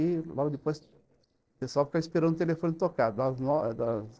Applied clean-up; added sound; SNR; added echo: neural separator model SepFormer DNS4.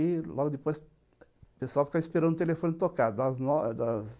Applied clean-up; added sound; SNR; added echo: none; none; none; none.